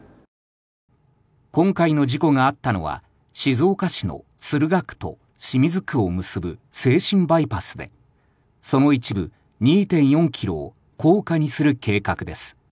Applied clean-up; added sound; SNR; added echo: none; none; none; none.